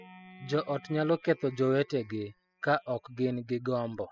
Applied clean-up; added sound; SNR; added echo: classical method spectral subtraction.